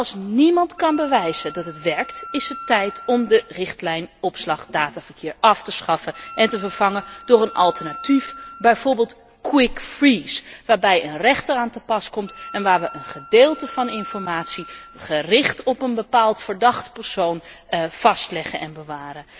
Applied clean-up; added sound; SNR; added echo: none; Wind instrument, woodwind instrument; 16 dB; none.